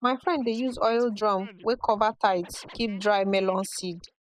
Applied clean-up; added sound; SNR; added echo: neural mask model Resemble Enhance denoiser.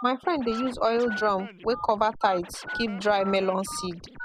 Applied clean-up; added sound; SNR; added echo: none; Telephone + Scratching (performance technique); 12 dB; none.